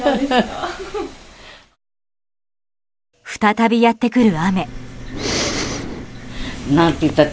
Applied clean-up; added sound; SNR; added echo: none; Respiratory sounds; 7 dB; none.